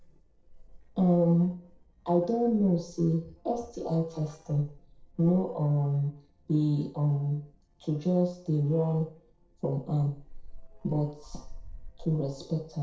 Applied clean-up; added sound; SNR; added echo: neural separator model SepFormer DNS4.